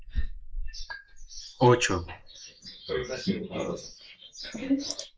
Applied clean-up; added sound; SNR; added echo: neural mask model Resemble Enhance denoiser.